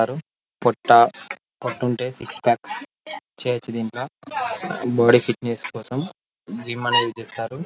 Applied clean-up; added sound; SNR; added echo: none; none; none; none.